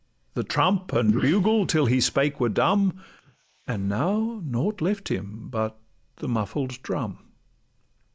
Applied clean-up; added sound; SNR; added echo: neural mask model Resemble Enhance denoiser.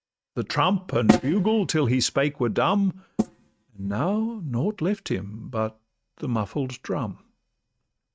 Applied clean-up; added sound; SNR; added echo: neural mask model RNNoise.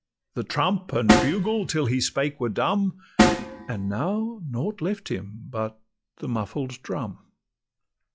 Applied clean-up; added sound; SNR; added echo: classical method log-MMSE.